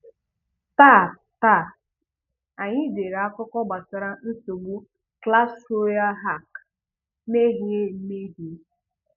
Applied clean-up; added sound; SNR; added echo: none; none; none; none.